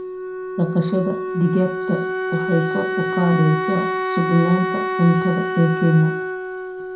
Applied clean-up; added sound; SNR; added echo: none; Wind instrument, woodwind instrument; 4 dB; reverberation time 0.4 s.